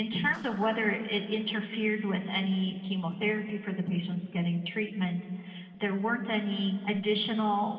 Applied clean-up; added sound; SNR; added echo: neural separator model SepFormer DNS4.